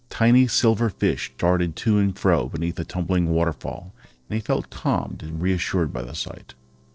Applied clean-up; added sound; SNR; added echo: neural separator model SepFormer DNS4.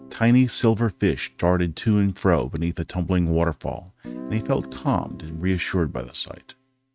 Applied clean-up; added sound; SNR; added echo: neural mask model RNNoise.